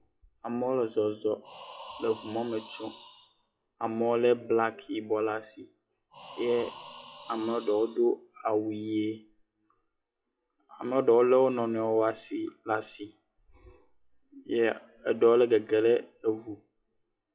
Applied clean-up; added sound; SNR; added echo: classical method WPE with log-MMSE.